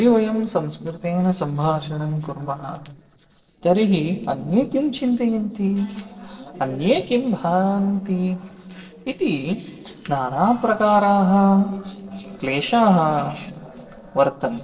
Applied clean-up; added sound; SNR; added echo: neural separator model SepFormer DNS4.